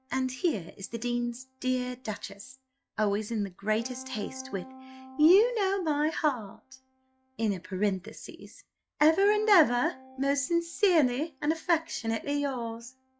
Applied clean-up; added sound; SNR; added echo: classical method log-MMSE.